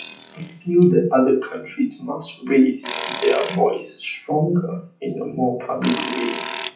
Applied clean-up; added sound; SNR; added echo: classical method WPE with log-MMSE.